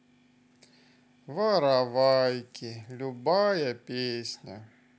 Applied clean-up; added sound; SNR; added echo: none; none; none; none.